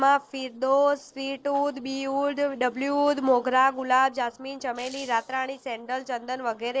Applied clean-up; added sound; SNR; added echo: neural separator model SepFormer DNS4.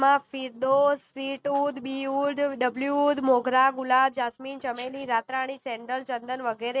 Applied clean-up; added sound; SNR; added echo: neural mask model RNNoise.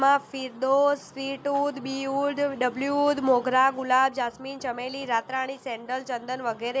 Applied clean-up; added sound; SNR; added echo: none; none; none; none.